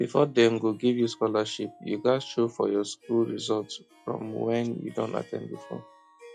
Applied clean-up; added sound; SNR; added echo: classical method log-MMSE.